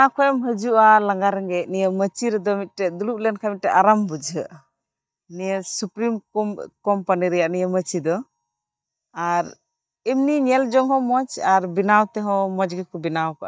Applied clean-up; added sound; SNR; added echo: neural mask model DeepFilterNet 3.